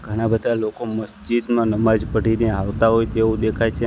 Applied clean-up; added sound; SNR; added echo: none; none; none; none.